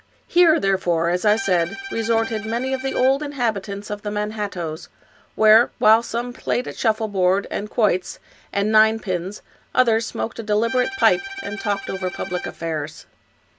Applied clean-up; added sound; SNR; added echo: none; Bowed string instrument; 12 dB; none.